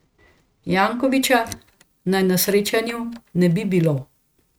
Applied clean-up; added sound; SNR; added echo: neural mask model RNNoise.